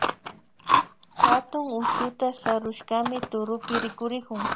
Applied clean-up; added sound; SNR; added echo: none; Chewing, mastication; -1 dB; none.